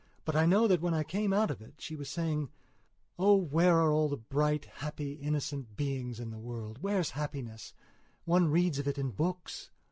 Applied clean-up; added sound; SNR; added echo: none; none; none; none.